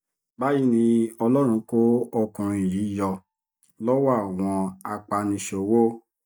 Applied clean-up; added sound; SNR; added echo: neural mask model DeepFilterNet 3.